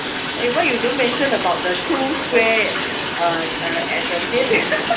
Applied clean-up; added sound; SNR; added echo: none; Bathtub (filling or washing); 3 dB; reverberation time 0.3 s.